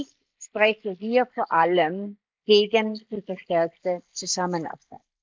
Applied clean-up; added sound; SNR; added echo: neural mask model Resemble Enhance denoiser.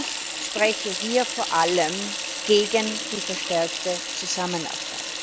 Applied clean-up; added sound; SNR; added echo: none; Sink (filling or washing) / Water tap, faucet; 4 dB; none.